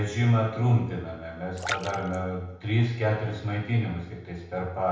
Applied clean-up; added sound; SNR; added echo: none; Splash, splatter; 13 dB; reverberation time 0.8 s.